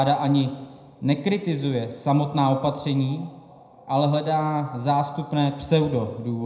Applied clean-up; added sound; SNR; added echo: none; none; none; reverberation time 0.8 s.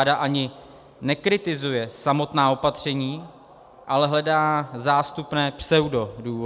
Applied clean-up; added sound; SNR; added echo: none; none; none; none.